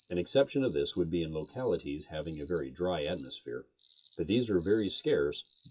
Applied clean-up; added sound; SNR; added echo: classical method WPE with log-MMSE.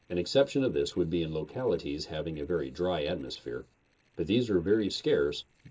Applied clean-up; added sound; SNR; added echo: neural separator model SepFormer DNS4.